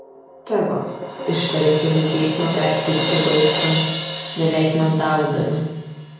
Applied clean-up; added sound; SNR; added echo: none; Crash cymbal; 6 dB; reverberation time 0.9 s.